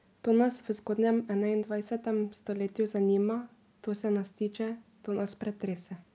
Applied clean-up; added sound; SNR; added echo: none; none; none; none.